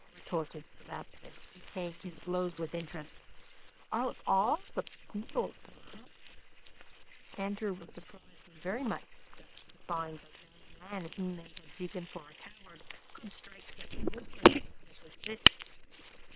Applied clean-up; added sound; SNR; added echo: neural separator model SepFormer WHAM!.